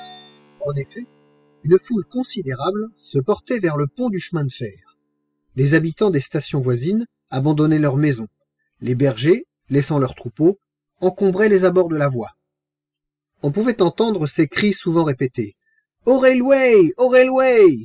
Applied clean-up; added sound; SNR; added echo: classical method spectral subtraction.